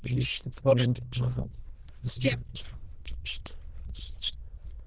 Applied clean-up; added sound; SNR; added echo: neural diffusion model UNIVERSE++.